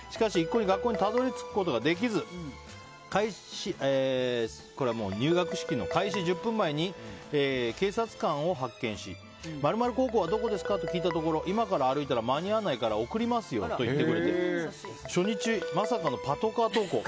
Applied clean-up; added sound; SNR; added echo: none; Guitar; 12 dB; none.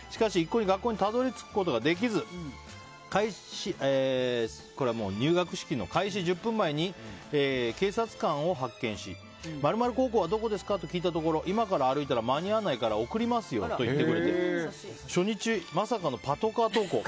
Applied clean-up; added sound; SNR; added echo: none; none; none; none.